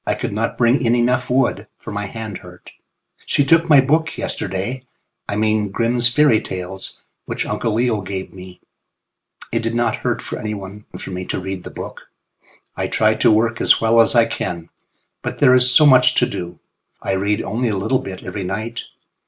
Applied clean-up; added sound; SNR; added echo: none; none; none; none.